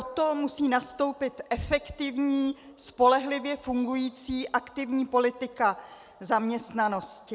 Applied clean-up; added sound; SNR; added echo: none; none; none; none.